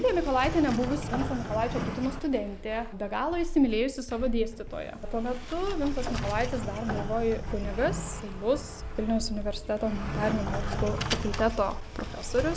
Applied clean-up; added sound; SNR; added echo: none; Sliding door; 8 dB; none.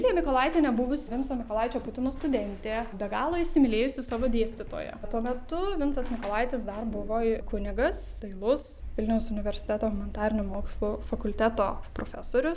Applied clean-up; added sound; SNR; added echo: none; none; none; none.